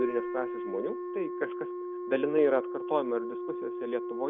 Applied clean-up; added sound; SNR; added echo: none; Wind instrument, woodwind instrument; 4 dB; none.